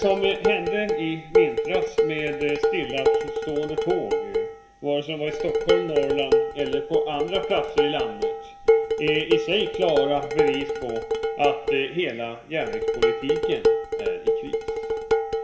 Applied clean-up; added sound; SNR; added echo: none; Dishes, pots, and pans; -3 dB; reverberation time 0.7 s.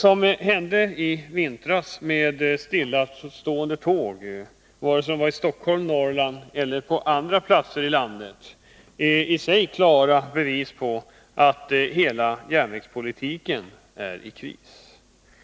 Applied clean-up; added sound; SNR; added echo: none; none; none; none.